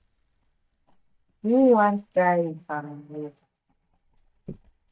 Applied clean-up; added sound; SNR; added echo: neural mask model DeepFilterNet 3.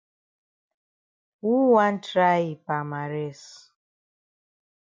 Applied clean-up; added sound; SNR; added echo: none; none; none; none.